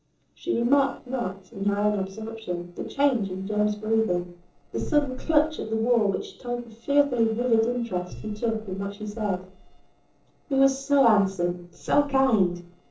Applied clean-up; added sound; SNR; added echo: neural separator model SepFormer DNS4.